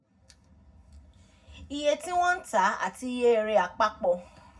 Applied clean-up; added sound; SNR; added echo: none; none; none; reverberation time 0.4 s.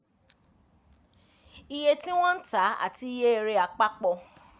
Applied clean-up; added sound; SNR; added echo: none; none; none; none.